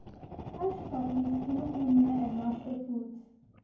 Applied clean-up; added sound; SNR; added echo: none; Fire; 11 dB; reverberation time 0.9 s.